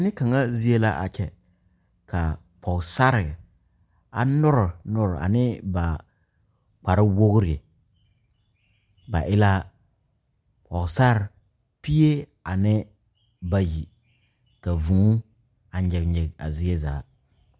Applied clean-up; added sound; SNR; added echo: none; none; none; none.